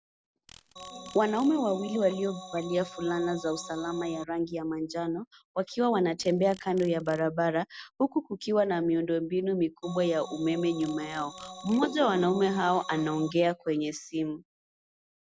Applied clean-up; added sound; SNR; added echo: none; Organ + Insect; 16 dB; none.